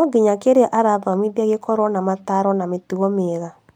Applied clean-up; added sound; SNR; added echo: none; none; none; none.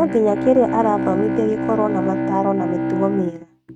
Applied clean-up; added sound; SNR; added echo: neural mask model RNNoise.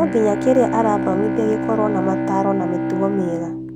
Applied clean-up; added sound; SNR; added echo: none; Bowed string instrument; 2 dB; none.